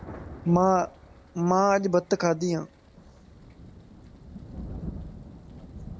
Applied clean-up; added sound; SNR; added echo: none; Thunder; 15 dB; none.